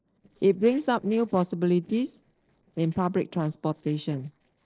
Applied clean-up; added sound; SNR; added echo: neural separator model SepFormer DNS4.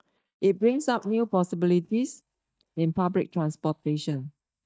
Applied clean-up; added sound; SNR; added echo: neural mask model DeepFilterNet 3.